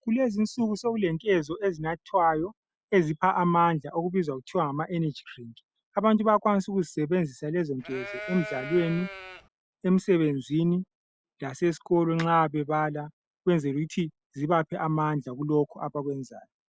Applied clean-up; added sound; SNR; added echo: none; Livestock, farm animals, working animals; 11 dB; none.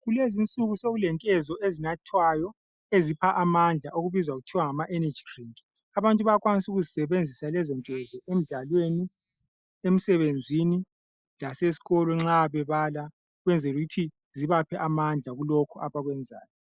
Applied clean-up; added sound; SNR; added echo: neural mask model Resemble Enhance denoiser.